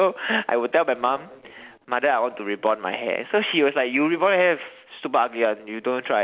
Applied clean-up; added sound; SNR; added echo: none; none; none; none.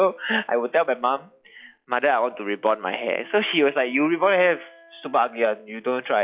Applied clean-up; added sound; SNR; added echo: classical method log-MMSE.